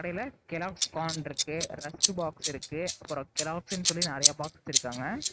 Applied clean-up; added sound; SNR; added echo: neural mask model RNNoise.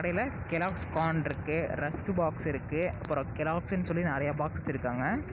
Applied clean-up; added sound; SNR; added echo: none; none; none; none.